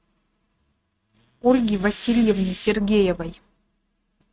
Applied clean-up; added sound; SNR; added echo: neural mask model RNNoise.